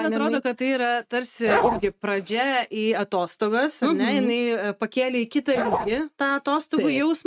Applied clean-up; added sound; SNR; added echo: neural mask model RNNoise.